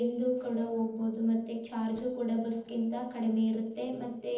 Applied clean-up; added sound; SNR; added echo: neural separator model SepFormer DNS4.